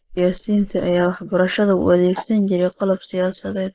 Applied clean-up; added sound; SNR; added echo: neural mask model Resemble Enhance denoiser.